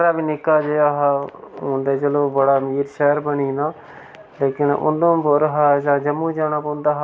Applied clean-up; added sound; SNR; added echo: none; none; none; none.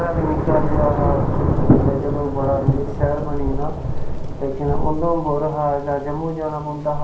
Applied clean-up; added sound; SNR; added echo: none; Thunder / Rain; -3 dB; reverberation time 0.6 s.